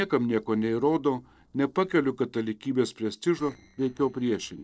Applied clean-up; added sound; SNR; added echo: neural separator model SepFormer DNS4.